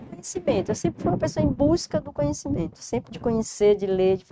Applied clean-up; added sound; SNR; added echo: neural mask model RNNoise.